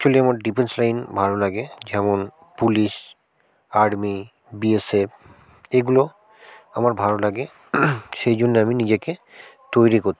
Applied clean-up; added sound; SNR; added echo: none; none; none; none.